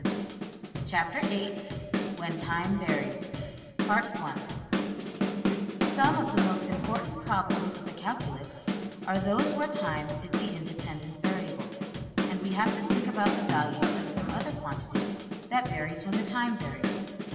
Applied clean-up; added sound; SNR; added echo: none; Drum / Drum kit; 0 dB; reverberation time 2.0 s.